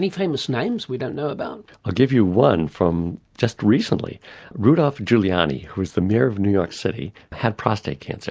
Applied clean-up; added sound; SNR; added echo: none; none; none; none.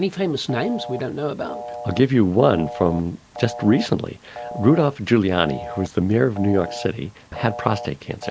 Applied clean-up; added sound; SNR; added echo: none; Telephone; 14 dB; none.